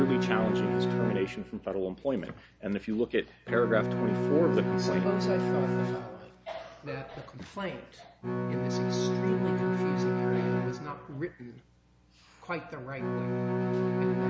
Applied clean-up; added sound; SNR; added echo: none; Bowed string instrument; -3 dB; none.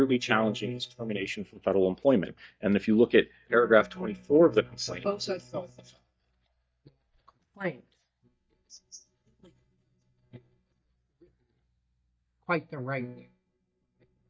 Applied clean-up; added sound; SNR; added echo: neural mask model DeepFilterNet 3.